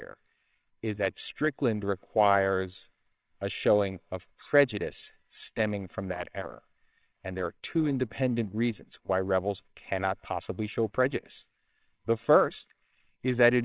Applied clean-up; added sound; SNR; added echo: neural separator model SepFormer WHAMR!.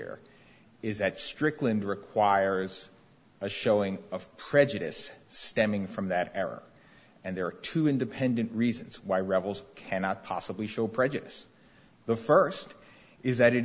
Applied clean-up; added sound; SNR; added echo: none; none; none; none.